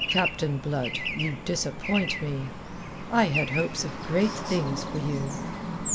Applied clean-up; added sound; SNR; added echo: none; Traffic noise, roadway noise / Bird; 4 dB; none.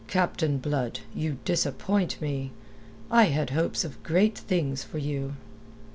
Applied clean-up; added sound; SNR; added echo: none; none; none; none.